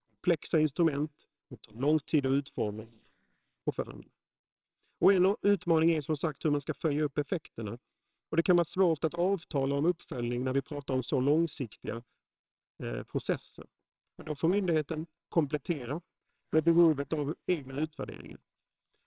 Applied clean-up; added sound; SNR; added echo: neural separator model SepFormer WHAMR!.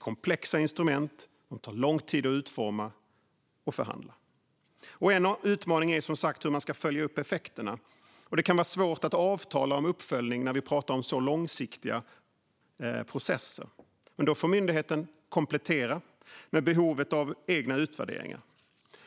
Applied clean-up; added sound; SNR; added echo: none; none; none; none.